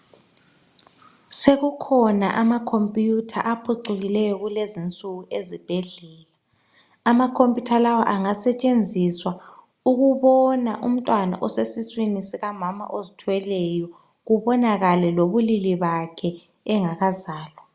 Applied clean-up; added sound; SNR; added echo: none; none; none; none.